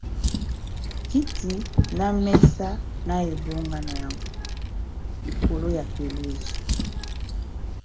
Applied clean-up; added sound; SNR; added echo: none; Wind + Drawer open or close; -5 dB; none.